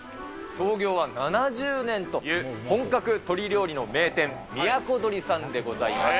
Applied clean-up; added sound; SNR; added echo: none; none; none; none.